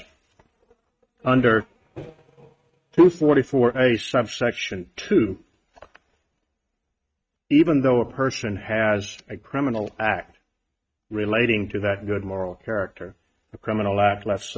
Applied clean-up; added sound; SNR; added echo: neural mask model RNNoise.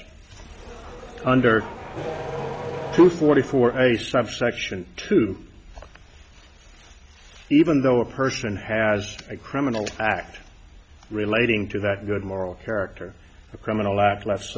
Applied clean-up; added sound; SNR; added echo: none; Accelerating, revving, vroom; 10 dB; none.